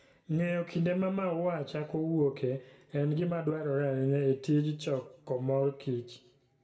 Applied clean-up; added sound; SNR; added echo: none; none; none; reverberation time 0.6 s.